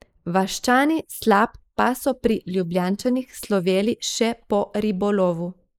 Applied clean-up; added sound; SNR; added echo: neural mask model Resemble Enhance denoiser.